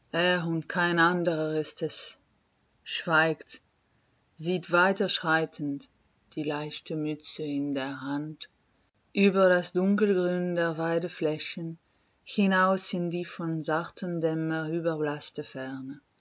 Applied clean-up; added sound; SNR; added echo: none; none; none; none.